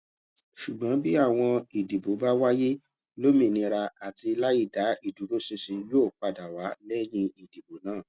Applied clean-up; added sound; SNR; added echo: none; none; none; none.